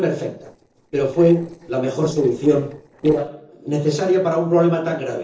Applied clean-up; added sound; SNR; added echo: neural separator model SepFormer DNS4.